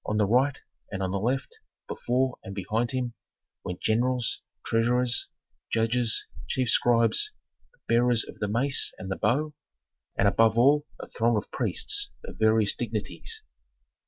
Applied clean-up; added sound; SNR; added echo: none; none; none; none.